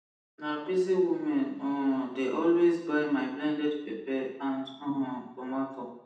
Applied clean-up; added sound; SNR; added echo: none; none; none; reverberation time 0.8 s.